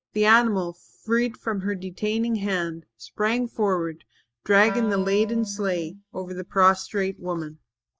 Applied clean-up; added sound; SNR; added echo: neural mask model DeepFilterNet 3.